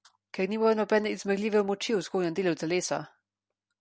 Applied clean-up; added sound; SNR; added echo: none; none; none; none.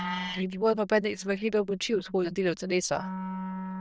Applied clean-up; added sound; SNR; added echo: neural diffusion model UNIVERSE++.